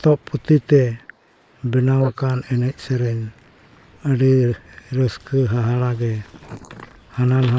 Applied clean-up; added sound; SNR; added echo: neural mask model Resemble Enhance denoiser.